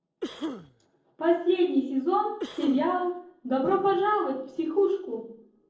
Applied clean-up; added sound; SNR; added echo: neural separator model SepFormer DNS4.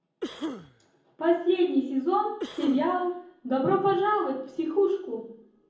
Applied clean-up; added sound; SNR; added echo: none; Cough; 12 dB; reverberation time 0.7 s.